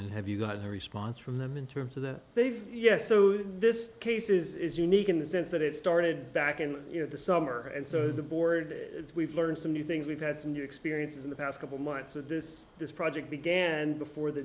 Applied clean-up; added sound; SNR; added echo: none; none; none; none.